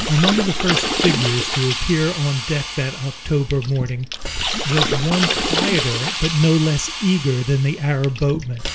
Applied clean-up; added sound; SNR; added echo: none; Water / Splash, splatter + Hiss; 4 dB; none.